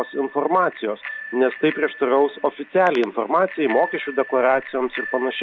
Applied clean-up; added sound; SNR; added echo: none; Bicycle bell; 14 dB; none.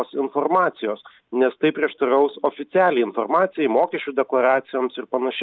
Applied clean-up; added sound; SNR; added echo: none; none; none; none.